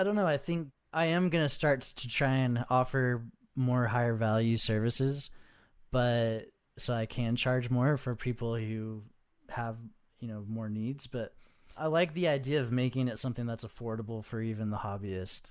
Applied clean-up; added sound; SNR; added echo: none; none; none; none.